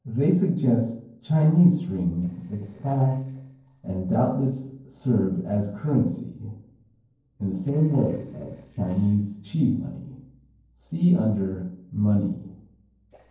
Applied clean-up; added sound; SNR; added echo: neural separator model SepFormer DNS4.